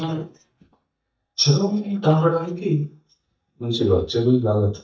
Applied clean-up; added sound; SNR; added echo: neural mask model DeepFilterNet 3.